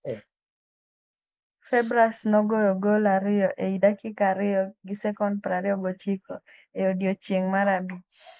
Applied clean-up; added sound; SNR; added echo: neural mask model Resemble Enhance denoiser.